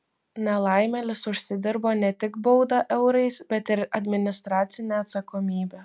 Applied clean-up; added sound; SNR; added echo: none; none; none; none.